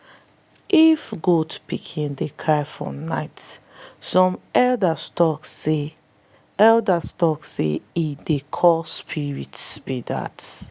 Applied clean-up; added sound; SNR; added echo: none; none; none; none.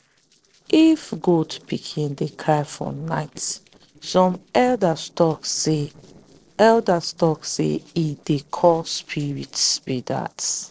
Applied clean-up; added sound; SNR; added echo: neural separator model SepFormer DNS4.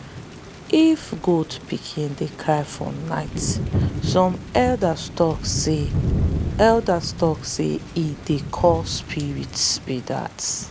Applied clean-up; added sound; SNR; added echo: none; Thunder / Rain; 5 dB; none.